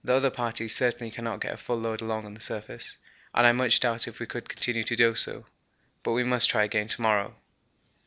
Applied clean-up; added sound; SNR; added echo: none; none; none; none.